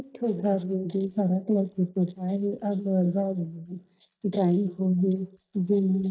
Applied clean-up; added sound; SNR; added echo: neural mask model DeepFilterNet 3.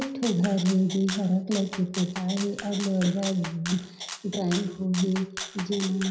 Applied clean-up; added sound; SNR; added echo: none; Rattle (instrument); 11 dB; reverberation time 0.9 s.